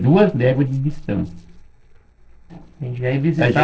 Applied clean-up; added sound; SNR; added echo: neural separator model SepFormer DNS4.